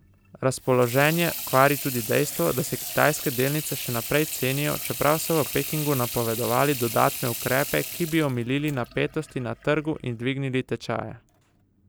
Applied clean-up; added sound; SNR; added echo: none; Sink (filling or washing) / Water tap, faucet; 10 dB; none.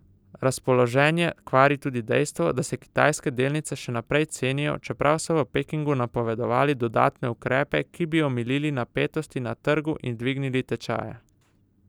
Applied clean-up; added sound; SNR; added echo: none; none; none; none.